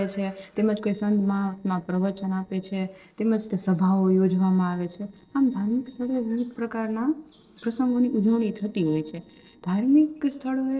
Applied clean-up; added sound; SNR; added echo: neural separator model SepFormer DNS4.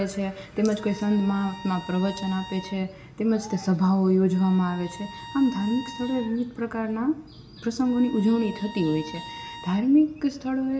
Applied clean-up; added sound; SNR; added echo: none; Bowed string instrument; 18 dB; reverberation time 0.9 s.